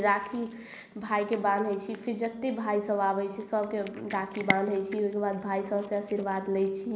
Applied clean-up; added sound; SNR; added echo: none; Cat; 13 dB; none.